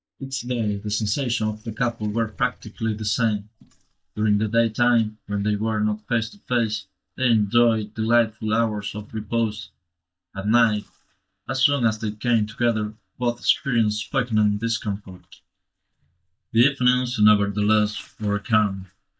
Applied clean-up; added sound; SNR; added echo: neural mask model DeepFilterNet 3.